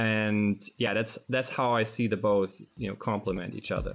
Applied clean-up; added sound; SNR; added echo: none; none; none; none.